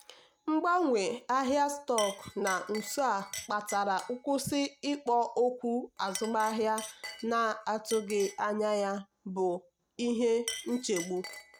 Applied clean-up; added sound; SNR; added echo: none; Chink, clink; 15 dB; none.